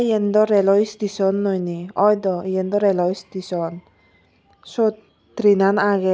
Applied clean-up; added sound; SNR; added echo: none; none; none; none.